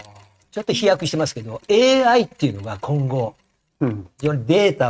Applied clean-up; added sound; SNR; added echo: neural mask model RNNoise.